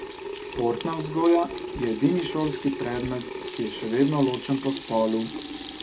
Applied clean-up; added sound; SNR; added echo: none; Sink (filling or washing) / Water tap, faucet; 9 dB; none.